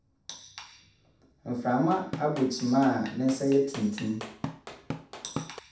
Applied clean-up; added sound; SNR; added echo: none; Drum / Drum kit; 11 dB; reverberation time 0.7 s.